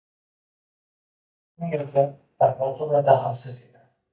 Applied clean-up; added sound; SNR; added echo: neural mask model DeepFilterNet 3.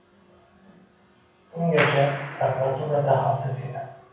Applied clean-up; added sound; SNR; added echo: none; Clapping; 10 dB; reverberation time 0.7 s.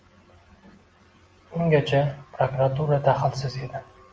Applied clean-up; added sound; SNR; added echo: none; none; none; none.